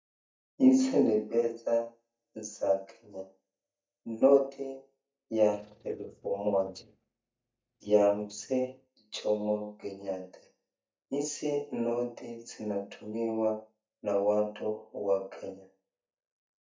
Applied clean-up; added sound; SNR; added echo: neural mask model DeepFilterNet 3.